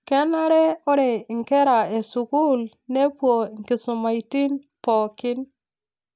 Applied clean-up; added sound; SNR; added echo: none; none; none; none.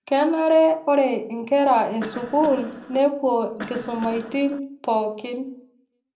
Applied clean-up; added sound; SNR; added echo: none; Cough; 16 dB; reverberation time 0.5 s.